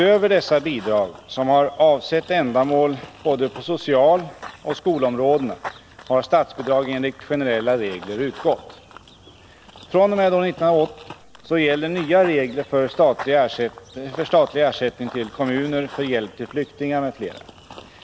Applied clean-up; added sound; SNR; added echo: none; Run / Bird vocalization, bird call, bird song; 20 dB; none.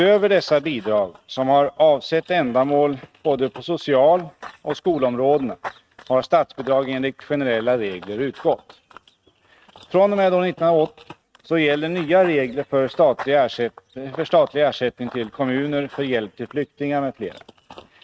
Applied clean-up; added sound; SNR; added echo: neural mask model RNNoise.